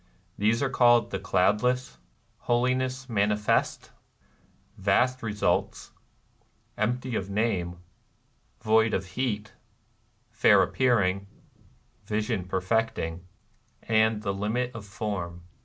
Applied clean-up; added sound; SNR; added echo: none; none; none; none.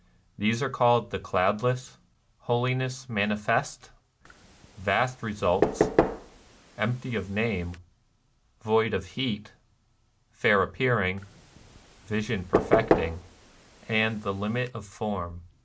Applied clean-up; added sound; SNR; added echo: none; Knock / Wood; 2 dB; none.